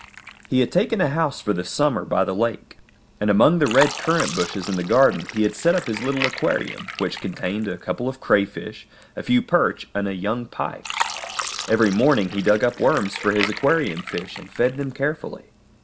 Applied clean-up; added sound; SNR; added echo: none; Fill (with liquid); 12 dB; none.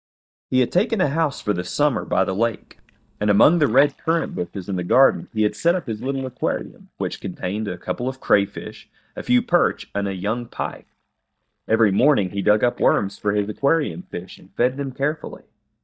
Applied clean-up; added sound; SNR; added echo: neural mask model DeepFilterNet 3.